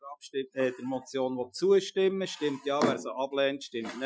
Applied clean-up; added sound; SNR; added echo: classical method Wiener filter.